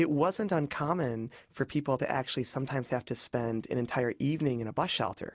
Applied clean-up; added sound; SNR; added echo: none; none; none; none.